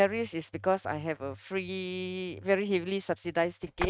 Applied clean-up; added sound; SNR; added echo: neural mask model RNNoise.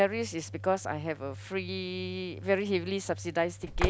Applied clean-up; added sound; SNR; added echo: none; Slam / Engine; 8 dB; none.